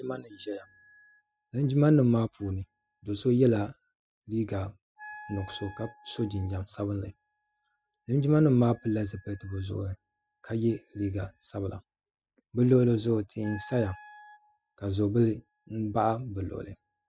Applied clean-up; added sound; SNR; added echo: classical method spectral subtraction.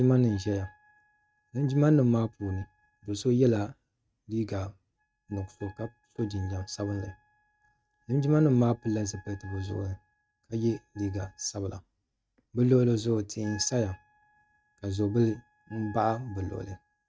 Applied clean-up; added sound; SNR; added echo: neural mask model RNNoise.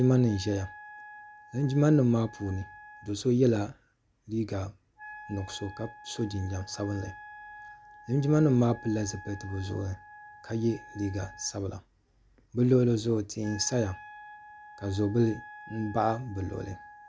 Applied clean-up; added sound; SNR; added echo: none; Wind instrument, woodwind instrument; 19 dB; none.